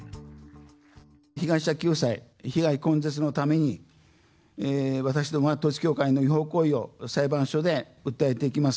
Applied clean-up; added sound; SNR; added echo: none; none; none; none.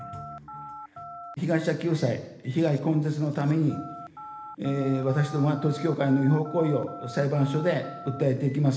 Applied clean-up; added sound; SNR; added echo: none; Telephone; 16 dB; reverberation time 1.1 s.